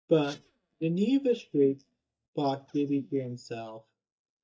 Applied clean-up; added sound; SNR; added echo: neural mask model DeepFilterNet 3.